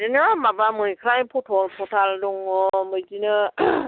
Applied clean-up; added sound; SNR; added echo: none; none; none; none.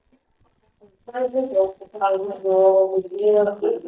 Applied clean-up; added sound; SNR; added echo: neural mask model DeepFilterNet 3.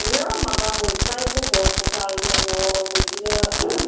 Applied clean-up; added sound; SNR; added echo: none; Fireworks; -3 dB; reverberation time 0.7 s.